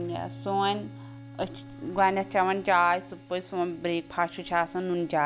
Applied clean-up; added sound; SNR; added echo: none; Bowed string instrument + Piano; 16 dB; none.